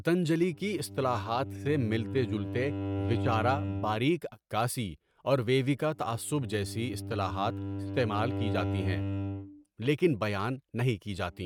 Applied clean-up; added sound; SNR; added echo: neural mask model RNNoise.